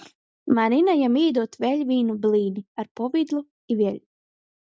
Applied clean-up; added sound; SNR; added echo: none; none; none; none.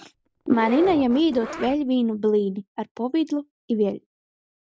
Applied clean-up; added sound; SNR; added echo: none; Zipper (clothing); 12 dB; none.